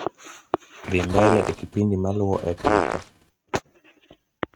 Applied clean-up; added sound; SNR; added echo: neural mask model RNNoise.